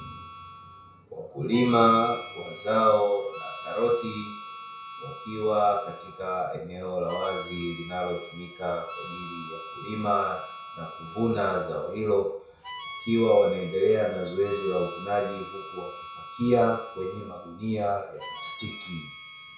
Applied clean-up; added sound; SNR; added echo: none; Harmonica; 13 dB; reverberation time 0.6 s.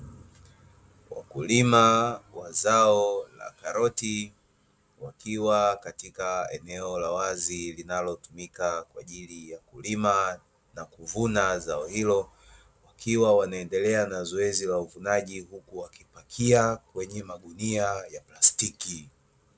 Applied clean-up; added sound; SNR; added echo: none; none; none; none.